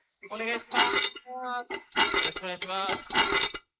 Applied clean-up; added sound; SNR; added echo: neural mask model Resemble Enhance denoiser.